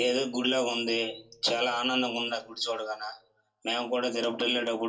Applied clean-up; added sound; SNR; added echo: none; none; none; reverberation time 0.2 s.